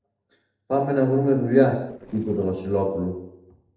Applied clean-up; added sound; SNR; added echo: neural separator model SepFormer DNS4.